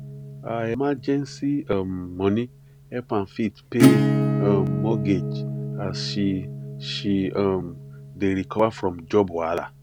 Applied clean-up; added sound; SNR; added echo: none; Acoustic guitar / Strum; 2 dB; none.